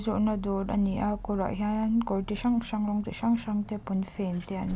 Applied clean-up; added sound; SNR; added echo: none; Vehicle; 15 dB; none.